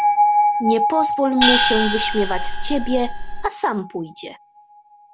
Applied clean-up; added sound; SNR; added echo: none; Gong + Bell; -3 dB; none.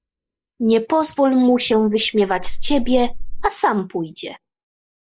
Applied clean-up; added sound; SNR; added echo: neural mask model Resemble Enhance denoiser.